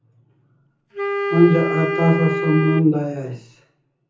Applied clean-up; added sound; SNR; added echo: none; Wind instrument, woodwind instrument; 5 dB; reverberation time 0.5 s.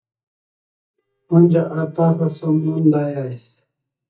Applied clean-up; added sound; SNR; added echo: neural mask model DeepFilterNet 3.